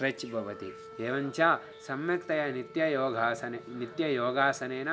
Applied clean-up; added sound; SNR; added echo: none; Wind instrument, woodwind instrument; 19 dB; none.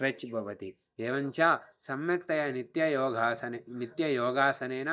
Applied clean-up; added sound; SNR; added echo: neural mask model DeepFilterNet 3.